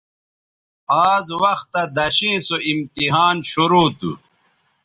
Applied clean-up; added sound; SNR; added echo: neural mask model DeepFilterNet 3.